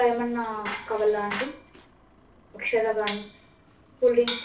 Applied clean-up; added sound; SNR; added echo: none; Bicycle; 12 dB; reverberation time 0.3 s.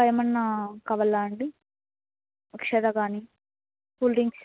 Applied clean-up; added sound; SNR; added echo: none; none; none; none.